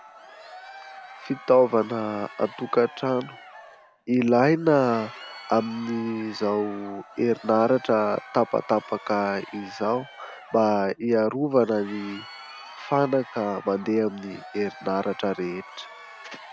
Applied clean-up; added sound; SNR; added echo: none; Crowd; 19 dB; none.